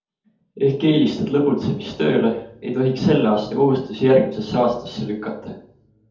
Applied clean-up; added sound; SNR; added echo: none; none; none; reverberation time 0.6 s.